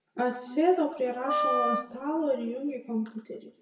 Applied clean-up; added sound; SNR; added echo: none; Wind instrument, woodwind instrument; 1 dB; reverberation time 0.8 s.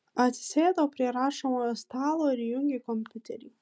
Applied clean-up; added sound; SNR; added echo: none; none; none; none.